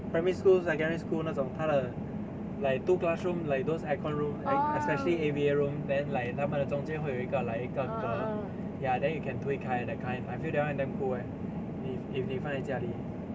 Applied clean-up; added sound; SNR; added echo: none; none; none; none.